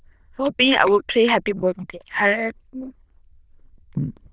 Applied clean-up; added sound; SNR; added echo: neural diffusion model UNIVERSE++.